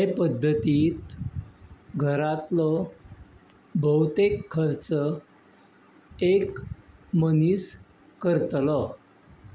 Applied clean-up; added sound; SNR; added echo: none; none; none; none.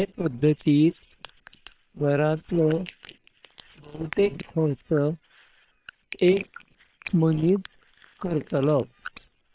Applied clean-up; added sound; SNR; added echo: neural separator model SepFormer WHAM!.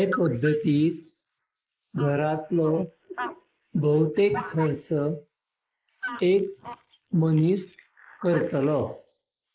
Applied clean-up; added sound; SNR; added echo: neural mask model Resemble Enhance denoiser.